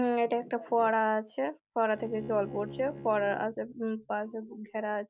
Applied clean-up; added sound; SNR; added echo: neural mask model RNNoise.